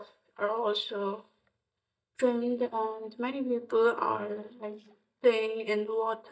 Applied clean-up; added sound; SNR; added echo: neural mask model DeepFilterNet 3.